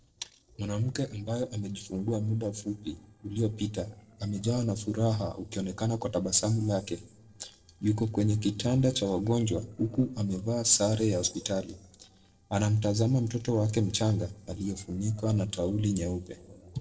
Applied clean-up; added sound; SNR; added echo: neural separator model SepFormer DNS4.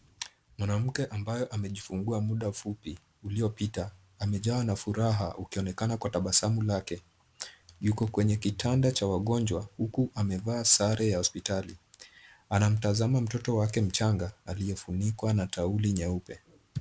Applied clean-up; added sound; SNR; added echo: none; none; none; none.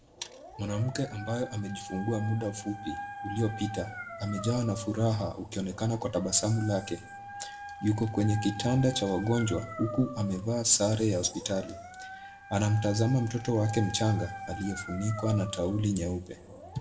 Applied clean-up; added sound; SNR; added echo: none; Dog; 13 dB; reverberation time 1.1 s.